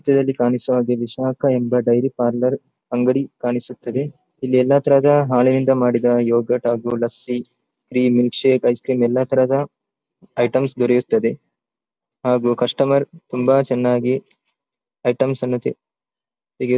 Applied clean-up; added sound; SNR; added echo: none; none; none; none.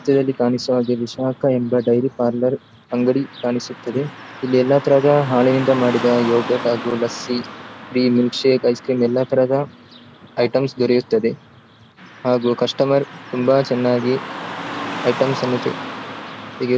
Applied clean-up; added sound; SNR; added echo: none; Car passing by / Traffic noise, roadway noise; 13 dB; none.